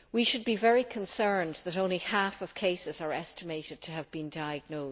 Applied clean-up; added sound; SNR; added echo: none; none; none; none.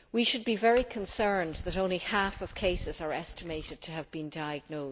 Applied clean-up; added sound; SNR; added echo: none; Glass; 13 dB; none.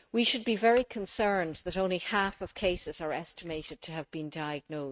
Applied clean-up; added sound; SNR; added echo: neural mask model RNNoise.